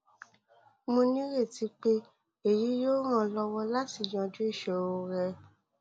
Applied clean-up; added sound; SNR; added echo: none; none; none; none.